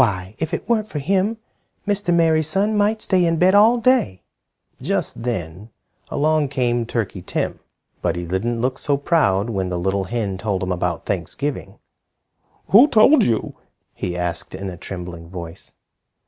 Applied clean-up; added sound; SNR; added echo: none; none; none; none.